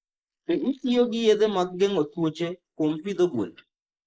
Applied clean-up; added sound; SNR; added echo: neural mask model Resemble Enhance denoiser.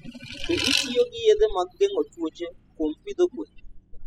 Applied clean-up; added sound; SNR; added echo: classical method spectral subtraction.